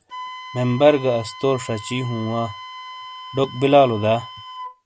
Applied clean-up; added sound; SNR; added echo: none; Wind instrument, woodwind instrument; 15 dB; none.